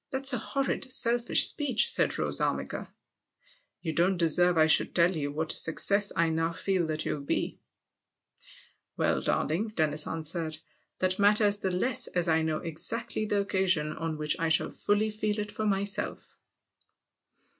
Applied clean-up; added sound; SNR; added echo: none; none; none; none.